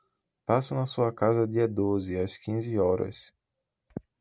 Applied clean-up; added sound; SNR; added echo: none; none; none; none.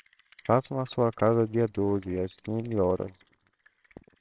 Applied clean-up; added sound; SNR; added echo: neural separator model SepFormer WHAMR!.